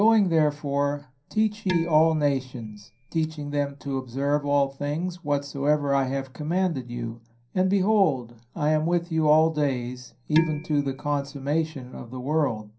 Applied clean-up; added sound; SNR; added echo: none; Dishes, pots, and pans; 12 dB; reverberation time 0.3 s.